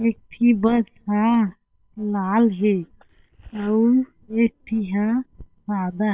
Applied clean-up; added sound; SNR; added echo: neural separator model SepFormer WHAM!.